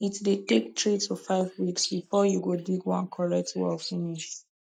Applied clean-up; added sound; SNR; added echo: neural mask model DeepFilterNet 3.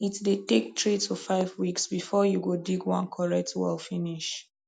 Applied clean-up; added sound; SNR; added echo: none; none; none; none.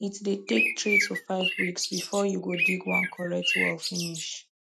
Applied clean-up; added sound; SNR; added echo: neural mask model RNNoise.